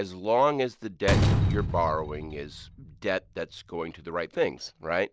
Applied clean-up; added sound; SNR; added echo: none; Slam; 0 dB; none.